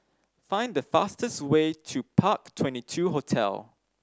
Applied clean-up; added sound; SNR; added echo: none; none; none; none.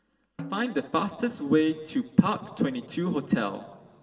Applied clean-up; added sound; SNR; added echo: none; Snare drum; 19 dB; reverberation time 3.0 s.